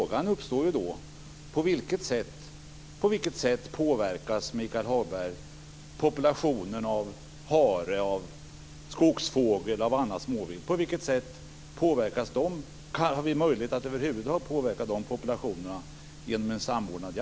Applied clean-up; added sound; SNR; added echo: none; none; none; none.